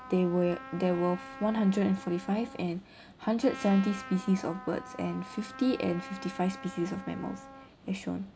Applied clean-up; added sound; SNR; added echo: none; Trumpet; 15 dB; none.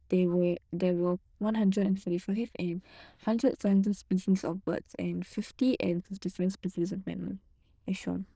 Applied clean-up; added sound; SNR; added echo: neural diffusion model UNIVERSE++.